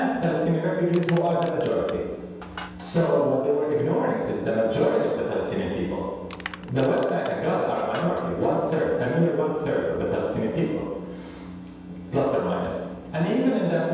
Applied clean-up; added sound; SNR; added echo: none; Crushing; 17 dB; reverberation time 1.2 s.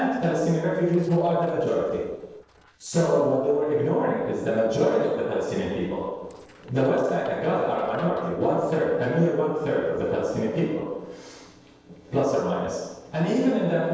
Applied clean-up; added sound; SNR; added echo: neural separator model SepFormer DNS4.